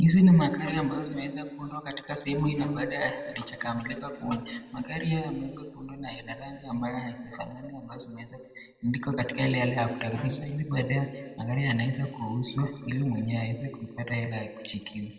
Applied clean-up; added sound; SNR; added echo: neural separator model SepFormer DNS4.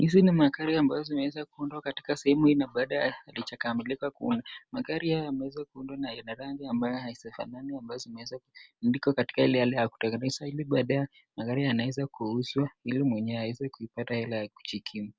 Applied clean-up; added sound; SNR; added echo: none; none; none; none.